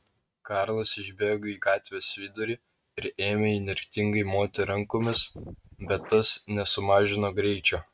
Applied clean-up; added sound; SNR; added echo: neural mask model RNNoise.